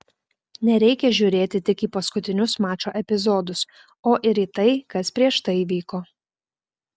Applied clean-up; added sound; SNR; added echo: none; none; none; none.